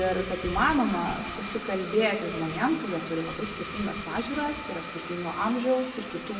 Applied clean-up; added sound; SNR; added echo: none; Domestic sounds, home sounds; 9 dB; reverberation time 1.9 s.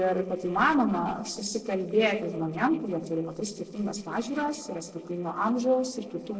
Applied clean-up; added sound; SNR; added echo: neural separator model SepFormer DNS4.